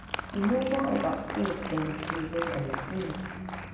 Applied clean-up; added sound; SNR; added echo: none; Applause; 7 dB; reverberation time 2.6 s.